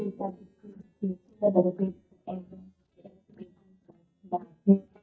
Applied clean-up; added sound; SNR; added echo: neural mask model DeepFilterNet 3.